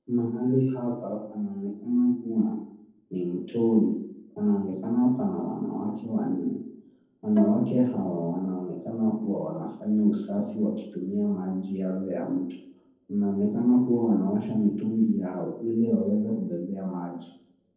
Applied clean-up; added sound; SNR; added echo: neural separator model SepFormer DNS4.